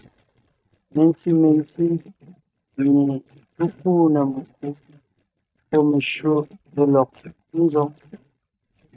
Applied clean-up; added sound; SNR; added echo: neural mask model DeepFilterNet 3.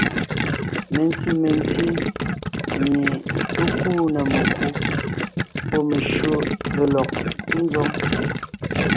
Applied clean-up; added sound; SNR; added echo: none; Gurgling; -1 dB; none.